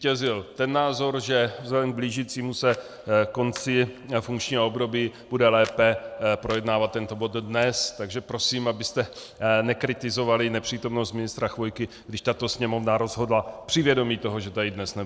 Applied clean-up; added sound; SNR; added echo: neural separator model SepFormer DNS4.